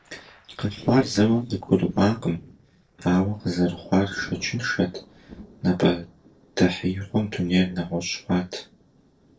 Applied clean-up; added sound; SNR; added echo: neural separator model SepFormer DNS4.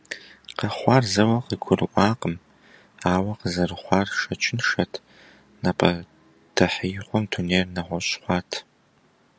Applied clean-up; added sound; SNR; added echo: none; none; none; none.